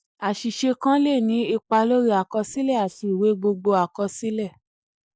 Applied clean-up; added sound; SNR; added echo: neural mask model DeepFilterNet 3.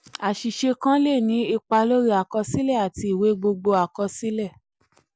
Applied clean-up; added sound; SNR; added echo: none; none; none; none.